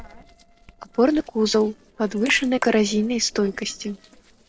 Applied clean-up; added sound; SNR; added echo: neural separator model SepFormer DNS4.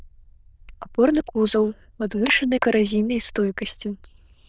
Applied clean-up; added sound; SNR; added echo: neural diffusion model UNIVERSE++.